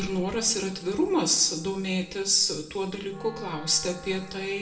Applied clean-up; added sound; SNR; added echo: none; Wind instrument, woodwind instrument; 19 dB; reverberation time 0.6 s.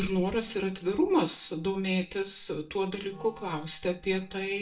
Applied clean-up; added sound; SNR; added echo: neural mask model DeepFilterNet 3.